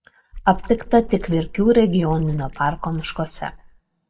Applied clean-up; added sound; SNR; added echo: neural mask model DeepFilterNet 3.